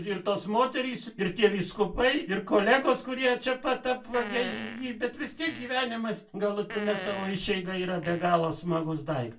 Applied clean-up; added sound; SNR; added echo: none; Fart; 13 dB; reverberation time 0.2 s.